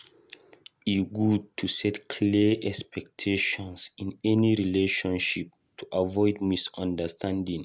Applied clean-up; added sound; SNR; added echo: none; none; none; none.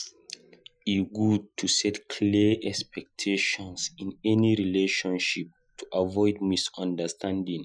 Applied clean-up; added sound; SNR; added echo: classical method Wiener filter.